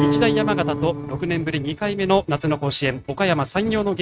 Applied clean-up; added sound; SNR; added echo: neural mask model RNNoise.